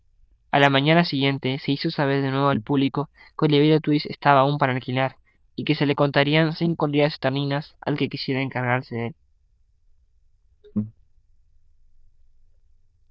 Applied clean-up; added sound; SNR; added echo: neural diffusion model UNIVERSE++.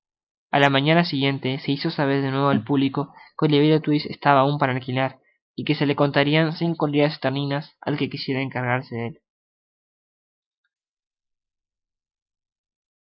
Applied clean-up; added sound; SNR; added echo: neural mask model Resemble Enhance denoiser.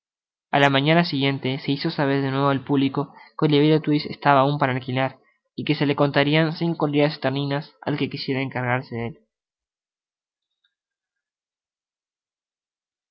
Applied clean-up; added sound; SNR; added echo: none; none; none; none.